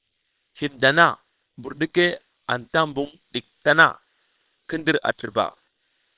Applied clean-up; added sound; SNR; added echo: neural separator model SepFormer WHAM!.